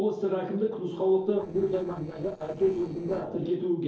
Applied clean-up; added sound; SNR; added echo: neural separator model SepFormer DNS4.